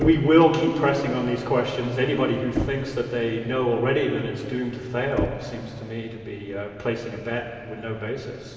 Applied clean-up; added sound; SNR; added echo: none; Knock; 12 dB; reverberation time 2.7 s.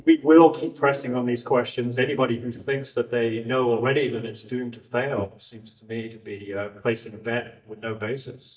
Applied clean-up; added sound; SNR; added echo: neural mask model DeepFilterNet 3.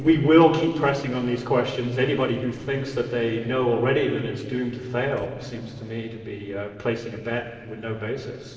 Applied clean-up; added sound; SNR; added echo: neural separator model SepFormer DNS4.